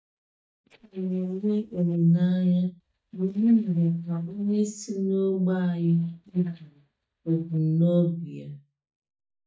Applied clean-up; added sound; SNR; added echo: neural mask model DeepFilterNet 3.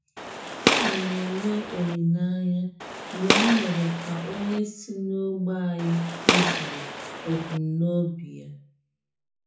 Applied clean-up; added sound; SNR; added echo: none; Gunshot, gunfire; 0 dB; reverberation time 0.6 s.